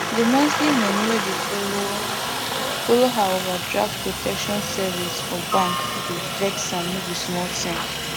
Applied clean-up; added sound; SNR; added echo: none; Aircraft; 1 dB; none.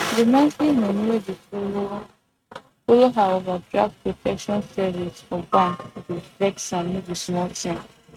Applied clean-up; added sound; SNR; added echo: neural mask model RNNoise.